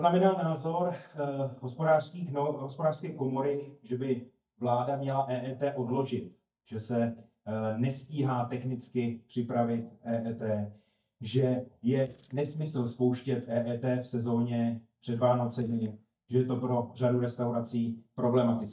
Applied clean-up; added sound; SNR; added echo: neural mask model DeepFilterNet 3.